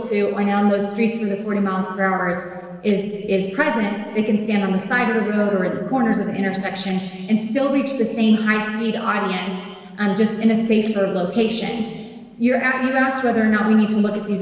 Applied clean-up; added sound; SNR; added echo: neural separator model SepFormer DNS4.